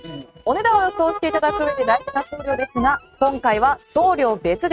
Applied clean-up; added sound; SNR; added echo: neural mask model RNNoise.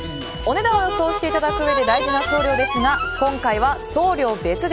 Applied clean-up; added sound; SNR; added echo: none; Harmonica; 4 dB; none.